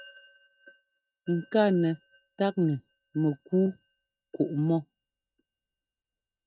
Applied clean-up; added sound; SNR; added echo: neural mask model RNNoise.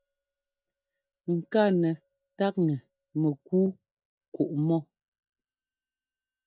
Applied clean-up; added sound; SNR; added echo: neural mask model DeepFilterNet 3.